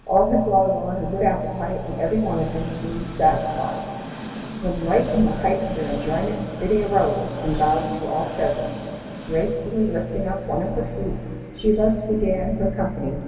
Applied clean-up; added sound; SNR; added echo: none; Train; 14 dB; reverberation time 2.3 s.